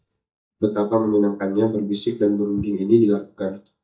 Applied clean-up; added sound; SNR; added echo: neural mask model DeepFilterNet 3.